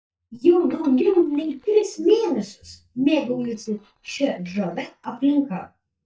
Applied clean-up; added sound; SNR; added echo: neural mask model DeepFilterNet 3.